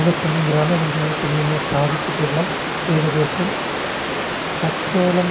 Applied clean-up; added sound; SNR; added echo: none; Stream / Liquid; 2 dB; reverberation time 0.2 s.